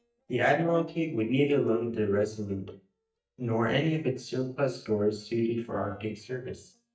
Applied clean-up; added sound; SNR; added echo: neural mask model DeepFilterNet 3.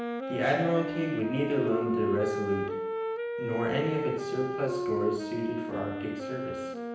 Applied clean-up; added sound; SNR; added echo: none; Wind instrument, woodwind instrument; 2 dB; reverberation time 0.9 s.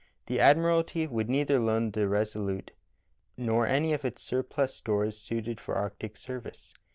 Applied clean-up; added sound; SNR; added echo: none; none; none; none.